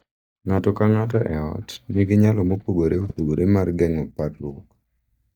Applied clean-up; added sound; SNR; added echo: neural mask model DeepFilterNet 3.